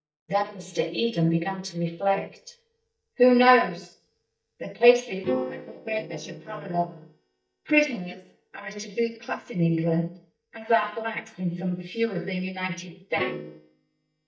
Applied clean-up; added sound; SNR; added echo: neural mask model DeepFilterNet 3.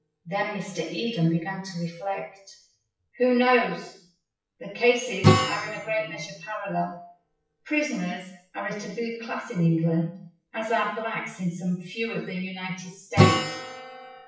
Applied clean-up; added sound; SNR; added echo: classical method WPE with log-MMSE.